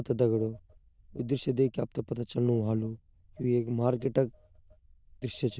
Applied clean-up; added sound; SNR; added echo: neural diffusion model UNIVERSE++.